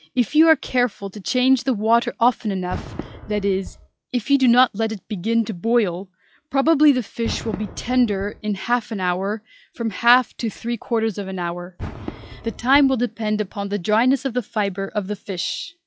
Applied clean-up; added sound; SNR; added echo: classical method log-MMSE.